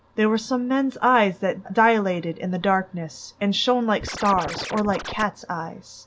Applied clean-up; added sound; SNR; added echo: none; Scratching (performance technique); 10 dB; none.